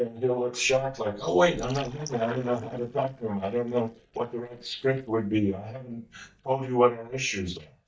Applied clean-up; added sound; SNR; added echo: neural mask model DeepFilterNet 3.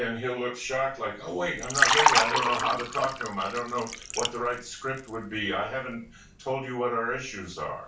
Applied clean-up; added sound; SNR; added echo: none; Liquid; 0 dB; reverberation time 0.3 s.